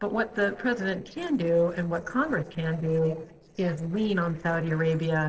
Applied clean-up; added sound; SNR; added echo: neural separator model SepFormer DNS4.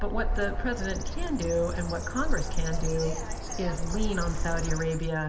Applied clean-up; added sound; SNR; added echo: none; Bird; -2 dB; reverberation time 1.9 s.